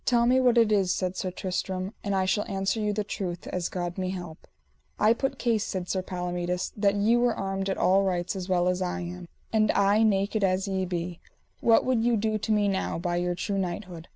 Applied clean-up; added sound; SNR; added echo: none; none; none; none.